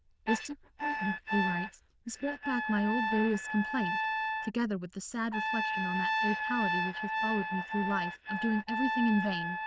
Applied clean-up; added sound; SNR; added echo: neural diffusion model UNIVERSE++.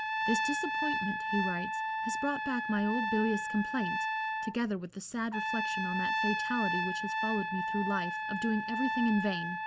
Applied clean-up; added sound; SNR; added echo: none; Trumpet; 0 dB; none.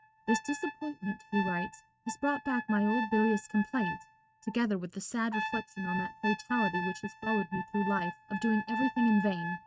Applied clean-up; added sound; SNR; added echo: neural mask model RNNoise.